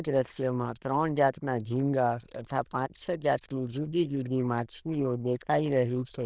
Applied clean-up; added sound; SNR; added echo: neural diffusion model UNIVERSE++.